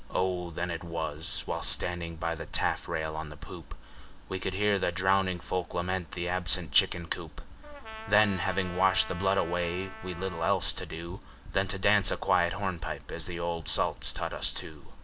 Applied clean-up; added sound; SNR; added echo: none; Trumpet; 13 dB; none.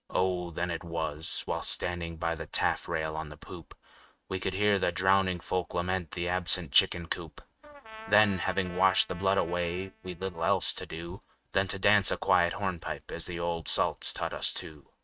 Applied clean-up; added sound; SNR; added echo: neural mask model RNNoise.